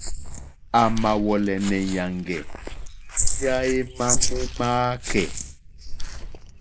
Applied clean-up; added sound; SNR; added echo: neural mask model Resemble Enhance denoiser.